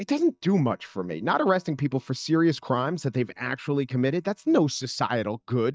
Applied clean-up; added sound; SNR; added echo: neural mask model DeepFilterNet 3.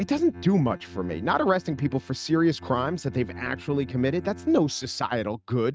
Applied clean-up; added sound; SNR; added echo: neural mask model RNNoise.